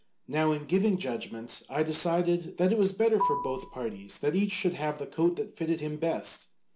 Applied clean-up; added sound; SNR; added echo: none; Marimba, xylophone; 6 dB; none.